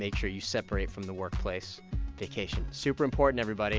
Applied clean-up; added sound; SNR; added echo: none; none; none; none.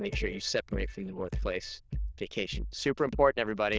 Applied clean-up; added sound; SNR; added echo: neural diffusion model UNIVERSE++.